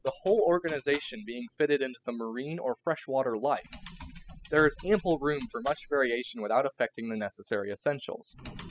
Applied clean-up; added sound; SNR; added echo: classical method spectral subtraction.